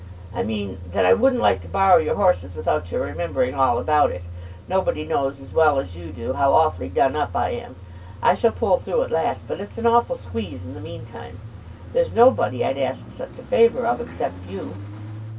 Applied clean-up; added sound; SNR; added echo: none; Idling / Engine starting / Accelerating, revving, vroom / Car; 13 dB; reverberation time 0.1 s.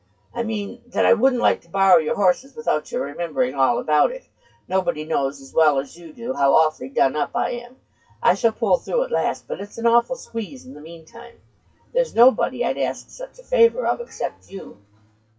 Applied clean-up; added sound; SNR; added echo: classical method WPE with log-MMSE.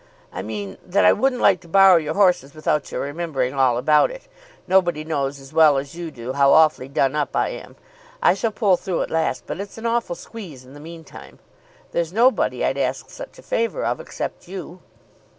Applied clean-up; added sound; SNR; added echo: none; none; none; none.